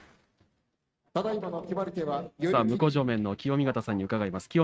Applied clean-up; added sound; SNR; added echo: neural mask model RNNoise.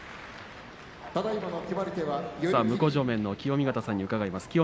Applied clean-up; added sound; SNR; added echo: none; Bird / Fowl; 19 dB; none.